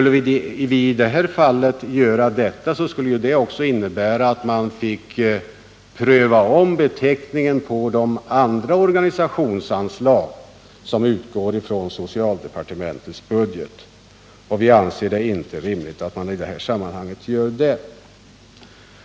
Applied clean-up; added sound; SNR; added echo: none; none; none; none.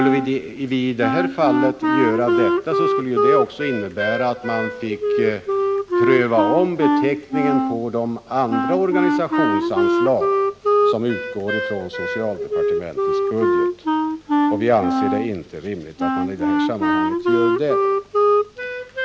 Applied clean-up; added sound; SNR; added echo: none; Wind instrument, woodwind instrument; -3 dB; none.